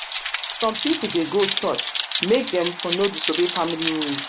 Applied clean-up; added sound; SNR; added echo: none; Rain; 4 dB; none.